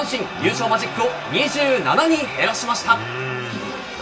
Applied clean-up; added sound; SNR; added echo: none; none; none; reverberation time 0.2 s.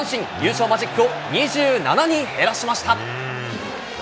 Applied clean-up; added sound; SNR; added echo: none; none; none; none.